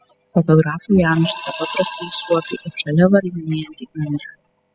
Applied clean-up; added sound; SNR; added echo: classical method spectral subtraction.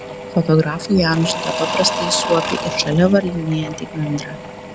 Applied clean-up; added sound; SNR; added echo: none; Engine / Drill / Mechanisms; 7 dB; none.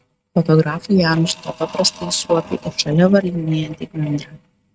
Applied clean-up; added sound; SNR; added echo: neural mask model RNNoise.